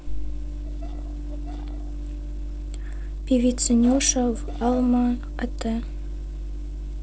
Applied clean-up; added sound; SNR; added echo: neural separator model SepFormer DNS4.